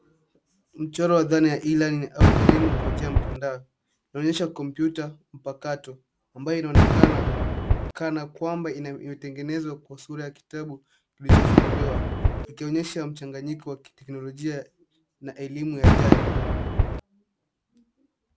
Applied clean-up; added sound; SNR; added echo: none; Fireworks; -5 dB; none.